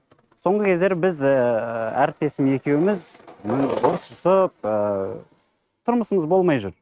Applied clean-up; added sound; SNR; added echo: neural mask model RNNoise.